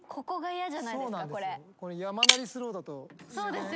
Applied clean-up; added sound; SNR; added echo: none; Shatter; -5 dB; none.